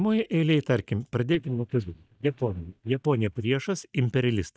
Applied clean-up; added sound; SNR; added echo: neural mask model DeepFilterNet 3.